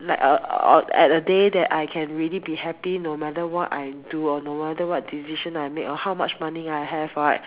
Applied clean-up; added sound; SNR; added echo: none; none; none; none.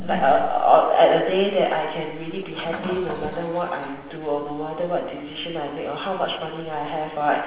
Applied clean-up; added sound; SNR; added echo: none; Toilet flush; 17 dB; reverberation time 1.0 s.